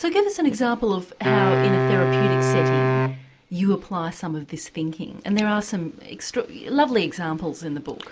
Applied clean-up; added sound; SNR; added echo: none; Wind instrument, woodwind instrument; -3 dB; none.